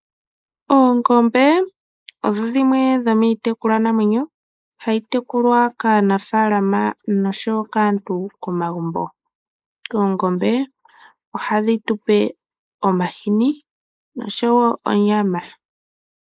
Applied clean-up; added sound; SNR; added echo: neural mask model Resemble Enhance denoiser.